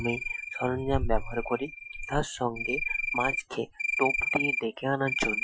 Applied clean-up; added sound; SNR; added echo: classical method Wiener filter.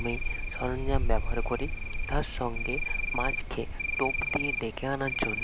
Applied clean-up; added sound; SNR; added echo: none; Cricket; -4 dB; none.